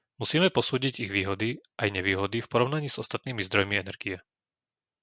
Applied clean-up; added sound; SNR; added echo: none; none; none; none.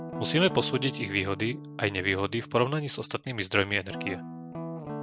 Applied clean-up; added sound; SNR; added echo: none; Guitar; 10 dB; none.